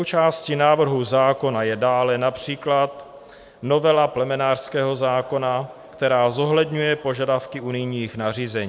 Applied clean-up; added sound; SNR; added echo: none; none; none; none.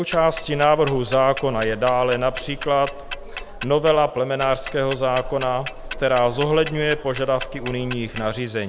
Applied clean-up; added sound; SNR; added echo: none; Tick-tock; 11 dB; none.